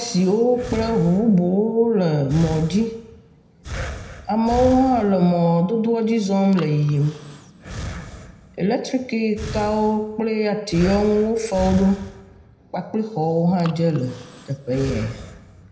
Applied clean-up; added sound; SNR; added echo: none; Breathing; 14 dB; reverberation time 0.8 s.